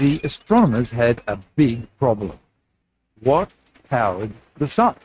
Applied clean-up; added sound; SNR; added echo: neural mask model RNNoise.